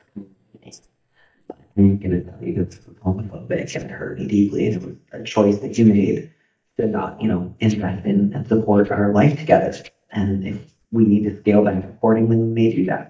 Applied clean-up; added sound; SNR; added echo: neural mask model DeepFilterNet 3.